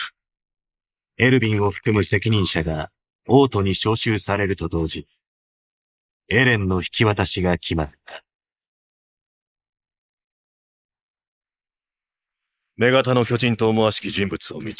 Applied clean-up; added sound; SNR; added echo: neural mask model Resemble Enhance denoiser.